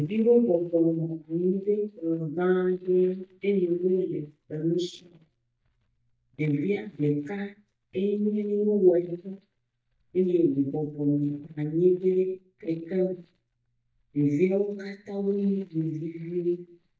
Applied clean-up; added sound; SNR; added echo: neural mask model DeepFilterNet 3.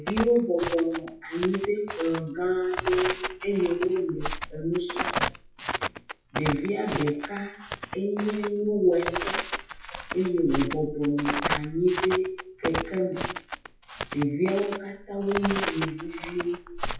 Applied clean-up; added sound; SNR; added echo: classical method WPE with log-MMSE.